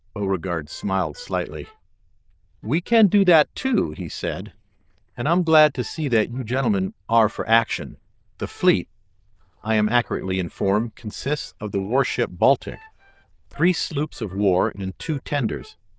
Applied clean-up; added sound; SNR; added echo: neural diffusion model UNIVERSE++.